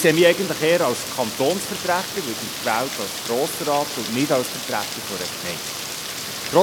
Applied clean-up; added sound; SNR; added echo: none; Rain; 7 dB; none.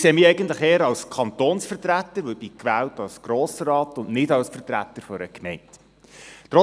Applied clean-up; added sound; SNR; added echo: none; none; none; none.